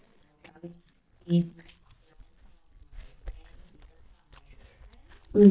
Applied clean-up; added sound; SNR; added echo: neural mask model DeepFilterNet 3.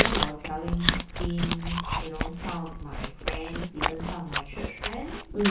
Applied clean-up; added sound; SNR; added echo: none; Chewing, mastication; -3 dB; reverberation time 0.8 s.